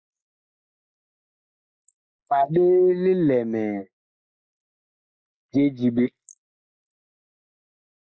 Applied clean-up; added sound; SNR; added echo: neural mask model Resemble Enhance denoiser.